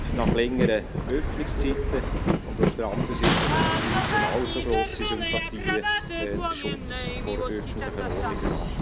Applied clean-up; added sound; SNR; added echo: none; Boom + Train; -4 dB; none.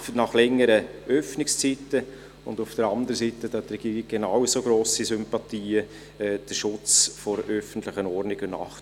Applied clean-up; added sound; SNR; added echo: none; none; none; none.